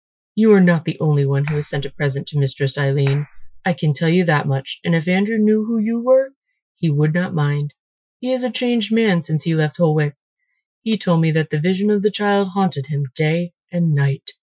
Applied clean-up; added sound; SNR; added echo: classical method Wiener filter.